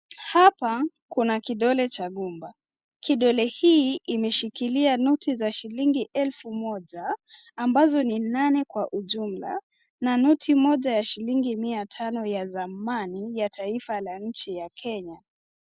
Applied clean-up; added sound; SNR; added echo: none; none; none; none.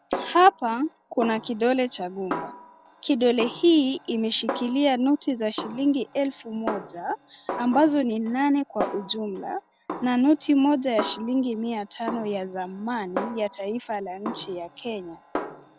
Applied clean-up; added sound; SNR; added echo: none; Snare drum; 12 dB; none.